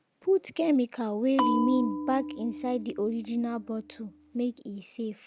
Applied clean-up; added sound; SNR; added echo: none; Bell; 5 dB; none.